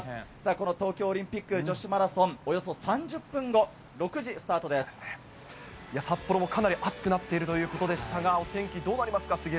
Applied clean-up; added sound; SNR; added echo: none; none; none; none.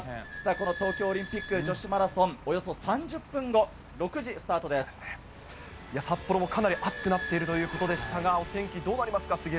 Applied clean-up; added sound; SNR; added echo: none; Squeak / Idling; 13 dB; none.